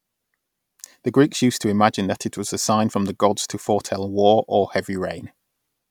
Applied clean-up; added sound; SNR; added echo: none; none; none; none.